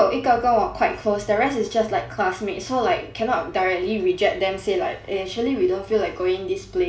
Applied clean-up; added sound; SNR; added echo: none; none; none; reverberation time 0.3 s.